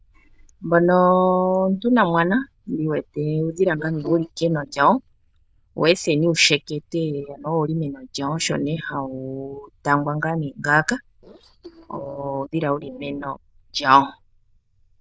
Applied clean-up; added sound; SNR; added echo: neural diffusion model UNIVERSE++.